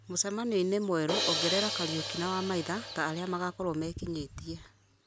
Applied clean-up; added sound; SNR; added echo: none; Crash cymbal; 3 dB; none.